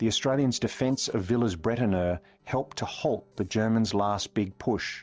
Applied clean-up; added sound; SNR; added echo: neural separator model SepFormer DNS4.